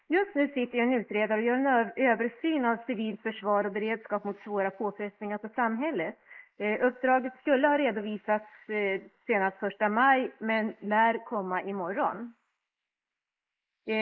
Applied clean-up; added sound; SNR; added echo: neural mask model Resemble Enhance denoiser.